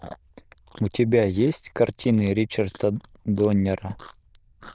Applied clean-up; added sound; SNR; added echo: neural diffusion model UNIVERSE++.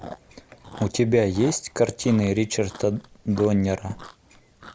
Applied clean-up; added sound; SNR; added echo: none; Chewing, mastication; 20 dB; none.